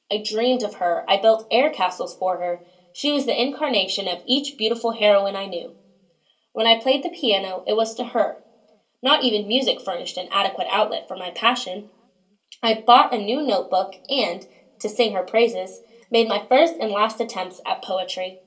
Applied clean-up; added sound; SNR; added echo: none; none; none; reverberation time 0.2 s.